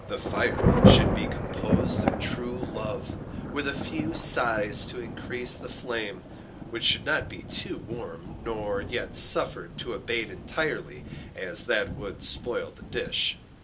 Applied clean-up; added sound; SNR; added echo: none; Thunder / Rain; 0 dB; reverberation time 0.2 s.